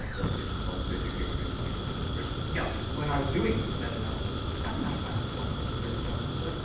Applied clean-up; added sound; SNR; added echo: none; Fire; -4 dB; reverberation time 0.9 s.